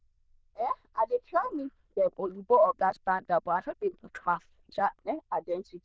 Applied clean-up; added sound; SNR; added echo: neural diffusion model UNIVERSE++.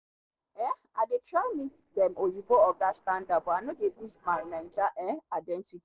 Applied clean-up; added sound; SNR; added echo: neural separator model SepFormer DNS4.